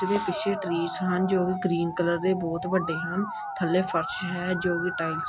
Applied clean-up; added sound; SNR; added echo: none; Musical instrument; 6 dB; none.